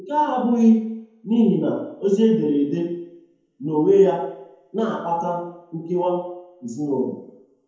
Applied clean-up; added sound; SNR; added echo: none; none; none; reverberation time 0.9 s.